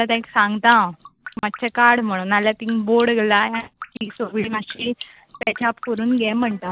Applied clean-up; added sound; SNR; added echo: none; Drip; 19 dB; none.